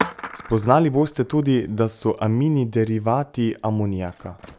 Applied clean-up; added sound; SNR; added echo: none; Skateboard; 15 dB; none.